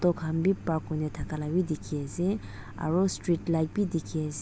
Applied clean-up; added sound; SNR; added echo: none; none; none; none.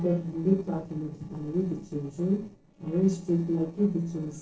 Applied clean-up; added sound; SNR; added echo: neural separator model SepFormer DNS4.